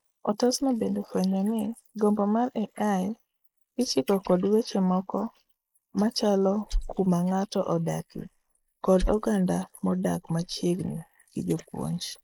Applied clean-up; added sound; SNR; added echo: neural mask model Resemble Enhance denoiser.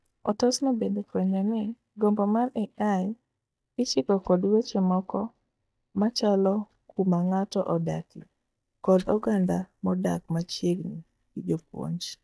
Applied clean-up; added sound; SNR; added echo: neural mask model DeepFilterNet 3.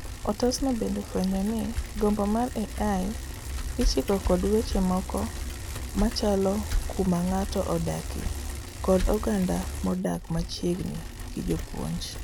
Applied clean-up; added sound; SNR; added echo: none; Bicycle; 4 dB; none.